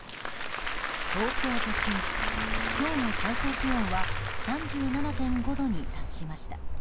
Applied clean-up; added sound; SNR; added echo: none; Applause + Walk, footsteps; -4 dB; none.